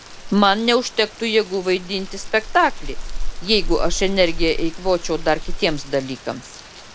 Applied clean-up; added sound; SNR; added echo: none; Rain; 5 dB; none.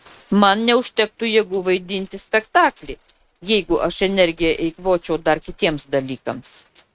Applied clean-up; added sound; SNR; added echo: neural mask model RNNoise.